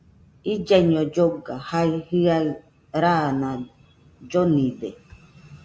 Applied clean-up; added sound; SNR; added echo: none; none; none; none.